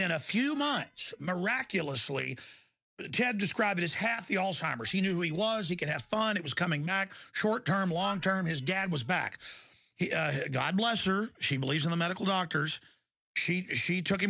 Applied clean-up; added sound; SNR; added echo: neural mask model DeepFilterNet 3.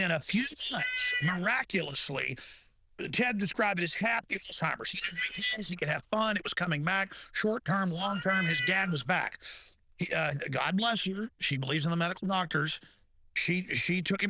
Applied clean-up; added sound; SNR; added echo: neural diffusion model UNIVERSE++.